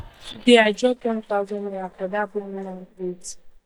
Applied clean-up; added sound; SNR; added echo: neural mask model DeepFilterNet 3.